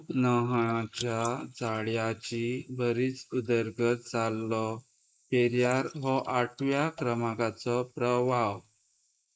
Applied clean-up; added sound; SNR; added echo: neural mask model Resemble Enhance denoiser.